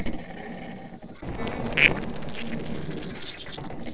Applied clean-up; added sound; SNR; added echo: neural separator model SepFormer DNS4.